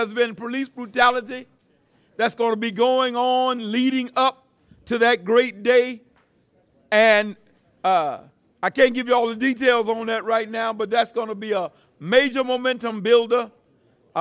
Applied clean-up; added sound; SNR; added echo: none; none; none; none.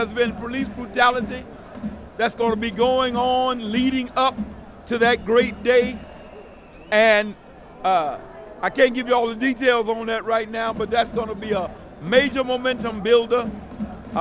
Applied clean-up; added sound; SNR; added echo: none; Crowd; 13 dB; none.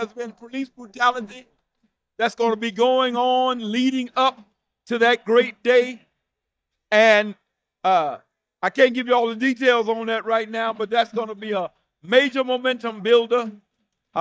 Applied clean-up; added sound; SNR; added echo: neural mask model DeepFilterNet 3.